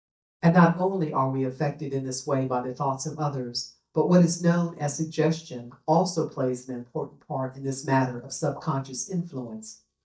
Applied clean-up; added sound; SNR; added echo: neural mask model DeepFilterNet 3.